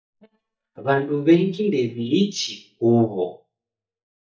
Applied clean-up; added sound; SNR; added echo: neural mask model DeepFilterNet 3.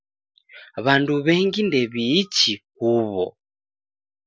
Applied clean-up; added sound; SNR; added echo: none; none; none; none.